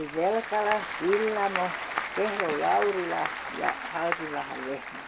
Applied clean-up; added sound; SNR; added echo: none; Crack / Crackle + Applause / Crowd; 5 dB; none.